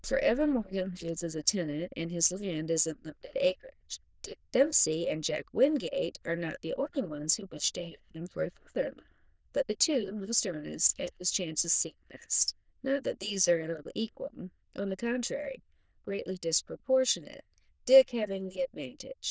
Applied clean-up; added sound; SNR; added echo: neural diffusion model UNIVERSE++.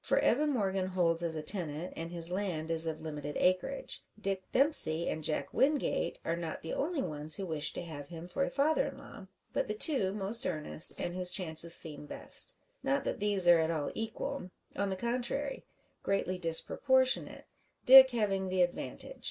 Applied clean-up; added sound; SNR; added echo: neural mask model Resemble Enhance denoiser.